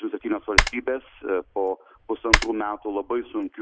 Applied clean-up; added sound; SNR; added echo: none; Typing; -1 dB; none.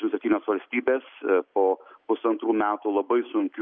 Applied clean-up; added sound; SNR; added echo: none; none; none; none.